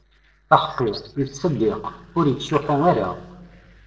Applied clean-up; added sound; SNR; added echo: neural separator model SepFormer DNS4.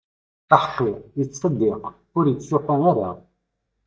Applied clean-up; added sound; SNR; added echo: neural mask model DeepFilterNet 3.